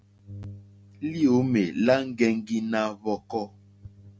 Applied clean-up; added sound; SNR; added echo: none; none; none; none.